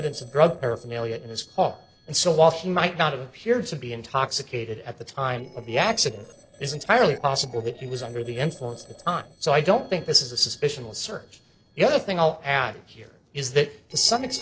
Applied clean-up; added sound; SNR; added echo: neural separator model SepFormer DNS4.